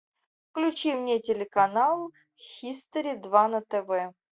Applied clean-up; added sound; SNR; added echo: neural mask model DeepFilterNet 3.